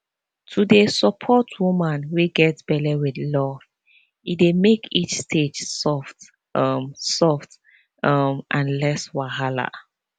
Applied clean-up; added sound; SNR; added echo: none; none; none; none.